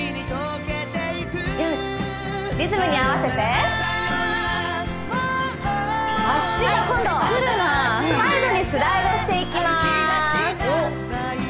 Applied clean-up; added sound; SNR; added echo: none; Doorbell; 15 dB; none.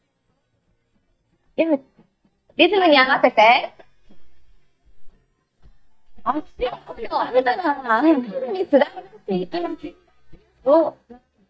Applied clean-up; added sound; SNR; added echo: neural mask model DeepFilterNet 3.